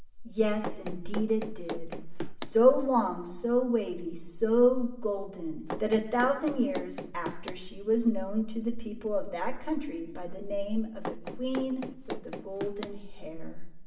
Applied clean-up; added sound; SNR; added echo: none; Run; 11 dB; reverberation time 0.7 s.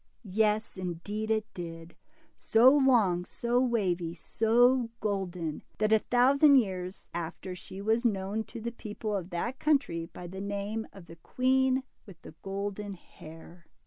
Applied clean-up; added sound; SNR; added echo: none; none; none; none.